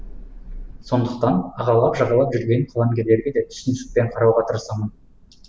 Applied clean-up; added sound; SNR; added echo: none; Thunder; 19 dB; none.